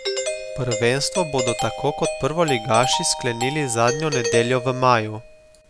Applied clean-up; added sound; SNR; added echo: none; Doorbell; 6 dB; none.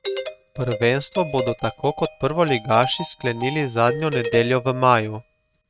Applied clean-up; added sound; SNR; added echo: neural mask model RNNoise.